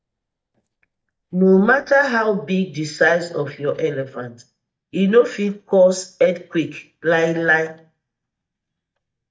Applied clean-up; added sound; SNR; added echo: neural mask model DeepFilterNet 3.